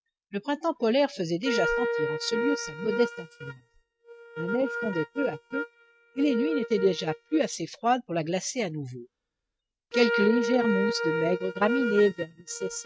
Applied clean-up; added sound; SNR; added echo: neural mask model RNNoise.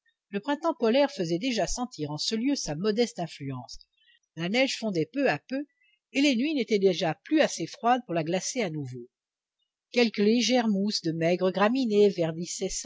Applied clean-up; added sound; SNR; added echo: none; none; none; none.